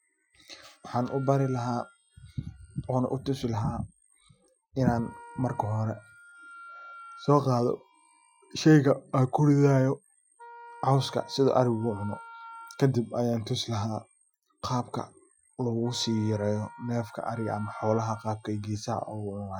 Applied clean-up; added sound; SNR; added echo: classical method Wiener filter.